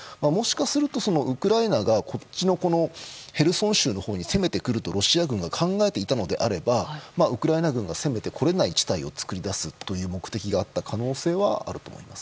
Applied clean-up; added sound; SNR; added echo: none; none; none; none.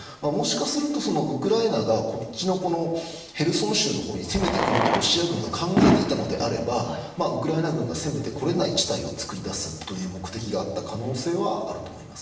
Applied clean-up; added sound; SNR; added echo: none; Fireworks; 5 dB; reverberation time 1.0 s.